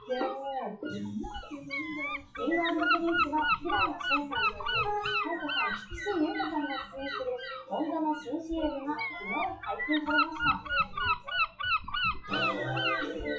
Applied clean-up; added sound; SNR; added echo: classical method WPE with log-MMSE.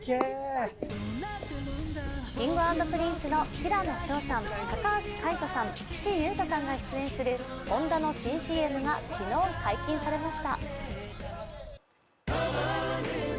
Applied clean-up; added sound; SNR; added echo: none; none; none; none.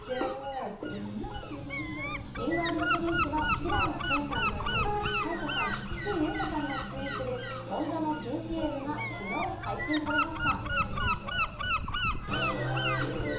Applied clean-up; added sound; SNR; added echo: none; Gull, seagull / Wind; 0 dB; reverberation time 1.2 s.